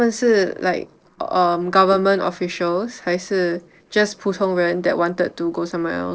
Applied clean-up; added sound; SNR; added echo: neural separator model SepFormer DNS4.